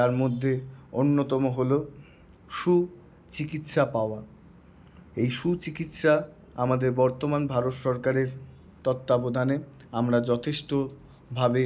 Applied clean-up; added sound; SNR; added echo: none; none; none; none.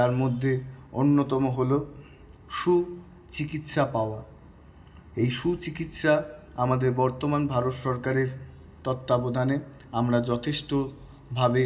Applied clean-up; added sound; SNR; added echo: none; none; none; reverberation time 0.7 s.